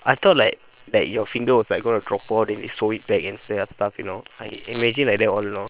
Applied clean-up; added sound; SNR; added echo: neural separator model SepFormer WHAM!.